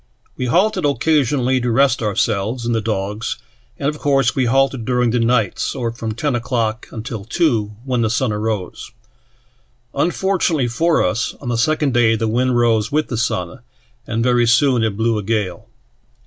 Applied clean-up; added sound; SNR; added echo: none; none; none; none.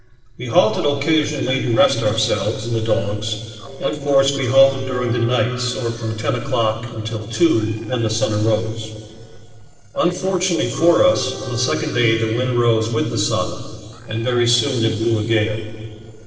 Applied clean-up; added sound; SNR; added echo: neural separator model SepFormer DNS4.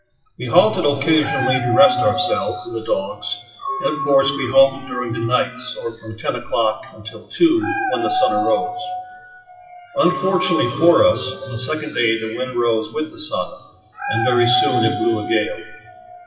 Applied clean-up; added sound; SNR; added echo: classical method WPE with log-MMSE.